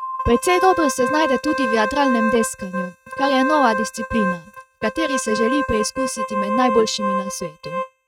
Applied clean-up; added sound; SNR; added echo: neural mask model RNNoise.